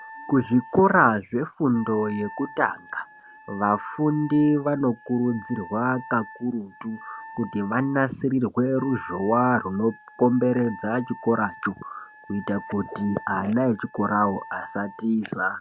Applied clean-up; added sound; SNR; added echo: none; Wind instrument, woodwind instrument; 18 dB; none.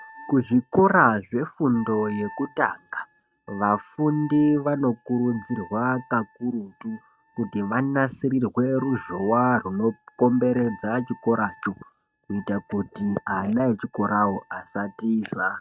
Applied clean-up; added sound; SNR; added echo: neural mask model RNNoise.